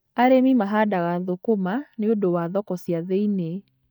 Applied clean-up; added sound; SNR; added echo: neural mask model DeepFilterNet 3.